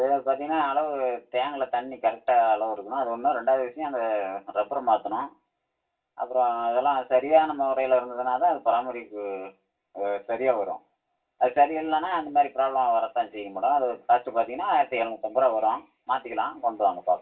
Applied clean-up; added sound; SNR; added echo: none; none; none; reverberation time 0.2 s.